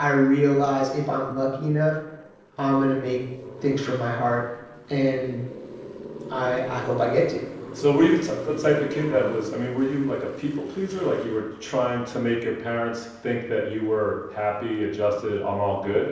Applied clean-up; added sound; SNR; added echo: neural separator model SepFormer DNS4.